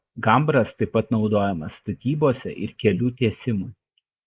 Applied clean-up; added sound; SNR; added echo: neural mask model Resemble Enhance denoiser.